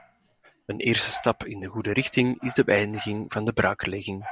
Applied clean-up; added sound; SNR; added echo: none; Dog; 19 dB; none.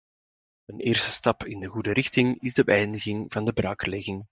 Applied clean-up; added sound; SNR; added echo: neural mask model DeepFilterNet 3.